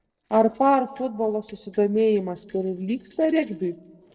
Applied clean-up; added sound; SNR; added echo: neural separator model SepFormer DNS4.